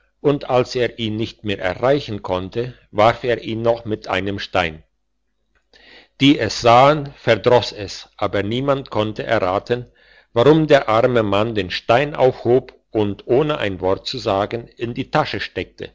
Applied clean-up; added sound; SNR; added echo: none; none; none; none.